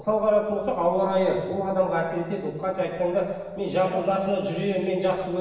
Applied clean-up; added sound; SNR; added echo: none; none; none; reverberation time 1.3 s.